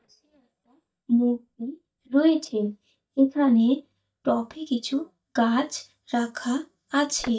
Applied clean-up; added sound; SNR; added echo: neural mask model DeepFilterNet 3.